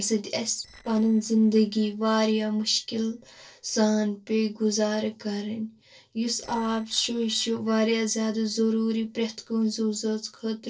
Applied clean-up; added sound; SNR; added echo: neural separator model SepFormer DNS4.